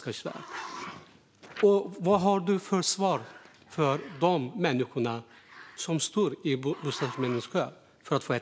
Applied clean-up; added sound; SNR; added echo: none; Growling; 19 dB; none.